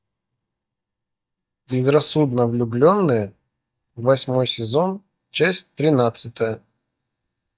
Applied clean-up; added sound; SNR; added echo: neural mask model DeepFilterNet 3.